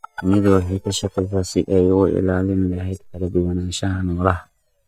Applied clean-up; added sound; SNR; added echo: neural mask model DeepFilterNet 3.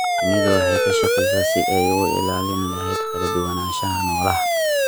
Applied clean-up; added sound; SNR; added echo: none; Siren; -4 dB; none.